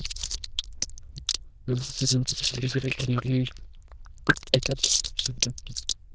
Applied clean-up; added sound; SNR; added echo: neural diffusion model UNIVERSE++.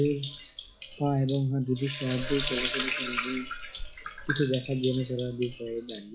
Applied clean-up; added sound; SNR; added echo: classical method log-MMSE.